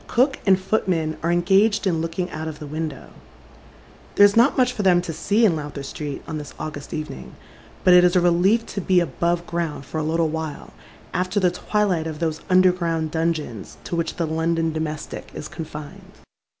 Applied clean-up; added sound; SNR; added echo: none; none; none; none.